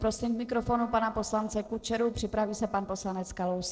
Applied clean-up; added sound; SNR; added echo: neural separator model SepFormer DNS4.